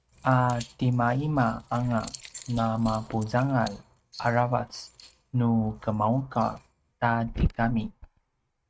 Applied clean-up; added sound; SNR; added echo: neural mask model RNNoise.